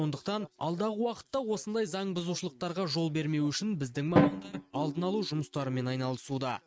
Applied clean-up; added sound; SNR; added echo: neural mask model RNNoise.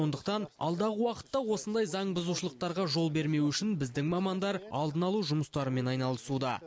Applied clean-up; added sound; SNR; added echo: none; none; none; none.